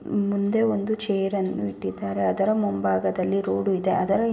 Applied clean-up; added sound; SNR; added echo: none; none; none; reverberation time 2.7 s.